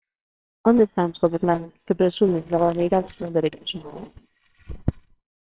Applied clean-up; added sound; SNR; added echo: neural separator model SepFormer WHAMR!.